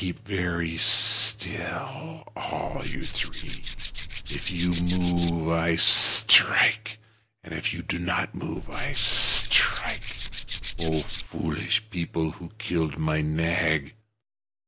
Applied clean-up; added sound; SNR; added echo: none; Tools; 4 dB; none.